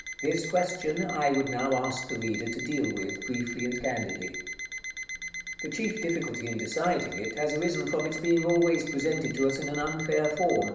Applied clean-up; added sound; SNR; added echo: none; Alarm; 9 dB; reverberation time 0.8 s.